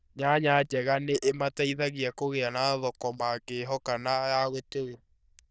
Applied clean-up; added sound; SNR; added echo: neural diffusion model UNIVERSE++.